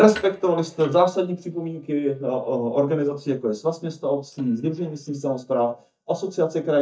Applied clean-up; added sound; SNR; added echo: neural mask model DeepFilterNet 3.